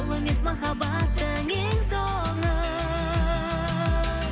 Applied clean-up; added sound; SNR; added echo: none; none; none; none.